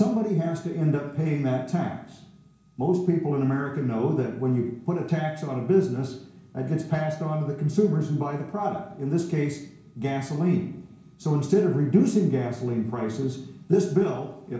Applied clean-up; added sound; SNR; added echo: none; none; none; reverberation time 0.6 s.